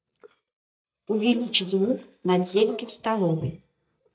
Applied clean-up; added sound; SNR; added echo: neural mask model DeepFilterNet 3.